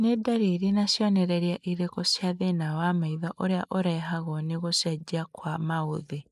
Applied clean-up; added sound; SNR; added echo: neural mask model Resemble Enhance denoiser.